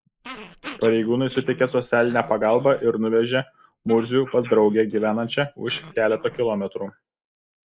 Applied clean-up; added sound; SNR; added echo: neural mask model Resemble Enhance denoiser.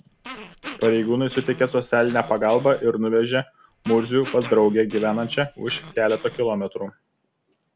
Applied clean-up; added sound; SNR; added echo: none; Growling; 17 dB; none.